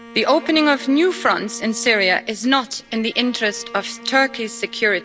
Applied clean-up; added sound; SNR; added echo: none; Bowed string instrument; 19 dB; none.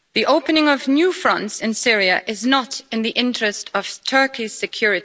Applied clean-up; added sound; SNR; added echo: none; none; none; none.